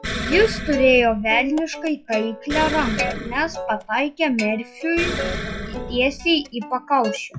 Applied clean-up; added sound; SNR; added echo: classical method log-MMSE.